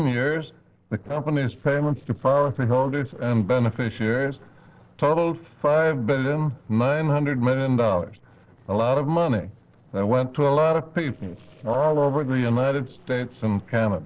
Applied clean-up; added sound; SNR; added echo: neural separator model SepFormer DNS4.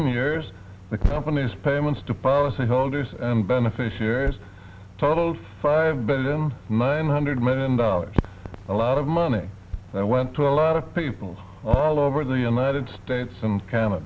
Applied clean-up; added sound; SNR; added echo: none; none; none; none.